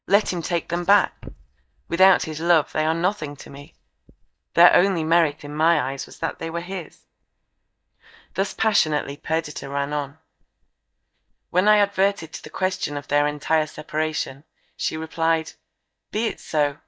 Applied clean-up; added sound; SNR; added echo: neural mask model DeepFilterNet 3.